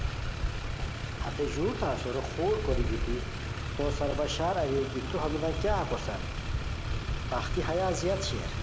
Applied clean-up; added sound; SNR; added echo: none; Motor vehicle (road); 0 dB; none.